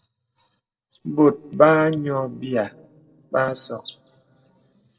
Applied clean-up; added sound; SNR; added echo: neural separator model SepFormer DNS4.